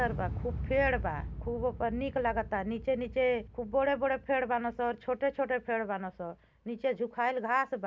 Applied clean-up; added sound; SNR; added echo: none; Explosion; 11 dB; none.